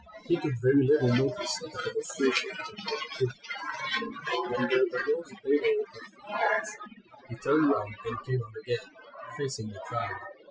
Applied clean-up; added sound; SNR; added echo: classical method Wiener filter.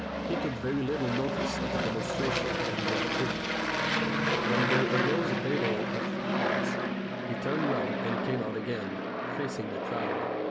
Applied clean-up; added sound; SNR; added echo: none; Aircraft; -4 dB; none.